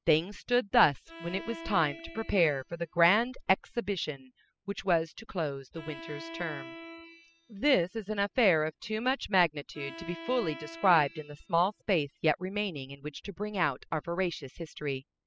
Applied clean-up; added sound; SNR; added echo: classical method spectral subtraction.